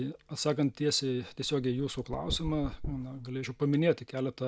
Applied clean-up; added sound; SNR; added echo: none; Dog; 11 dB; none.